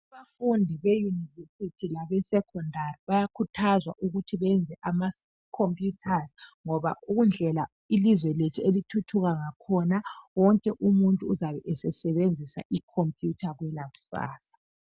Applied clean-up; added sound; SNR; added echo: none; none; none; none.